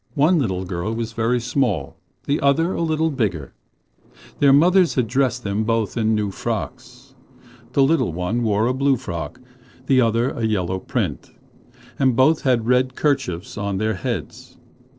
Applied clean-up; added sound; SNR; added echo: neural separator model SepFormer DNS4.